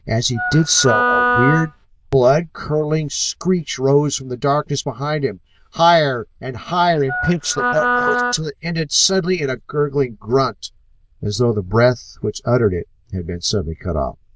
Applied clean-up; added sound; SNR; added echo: neural diffusion model UNIVERSE++.